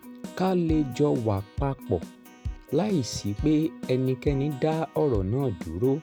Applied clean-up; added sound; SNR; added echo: none; Keyboard (musical); 12 dB; none.